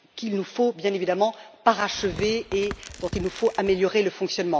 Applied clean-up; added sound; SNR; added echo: none; Tearing; 14 dB; none.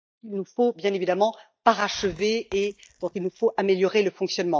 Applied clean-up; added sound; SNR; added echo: neural mask model DeepFilterNet 3.